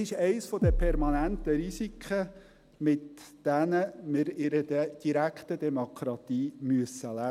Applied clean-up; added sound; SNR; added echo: none; Bass drum; 2 dB; none.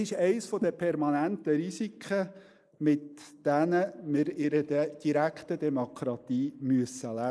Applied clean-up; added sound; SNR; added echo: neural mask model Resemble Enhance denoiser.